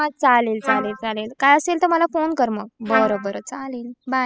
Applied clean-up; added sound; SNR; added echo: classical method spectral subtraction.